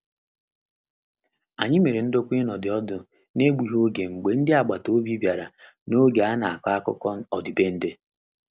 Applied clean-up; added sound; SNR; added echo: none; none; none; none.